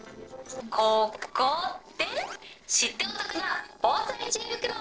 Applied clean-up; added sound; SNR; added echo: neural separator model SepFormer DNS4.